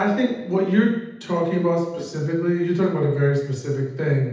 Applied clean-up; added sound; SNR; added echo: none; none; none; reverberation time 0.8 s.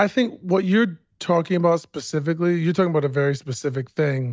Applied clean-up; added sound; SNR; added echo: none; none; none; none.